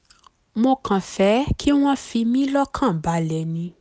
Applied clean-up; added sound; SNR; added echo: none; none; none; none.